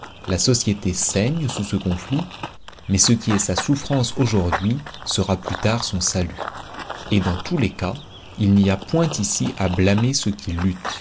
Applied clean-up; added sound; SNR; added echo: none; Run / Bird vocalization, bird call, bird song; 13 dB; none.